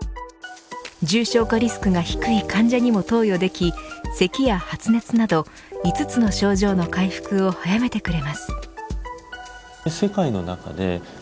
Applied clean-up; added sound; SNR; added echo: none; none; none; none.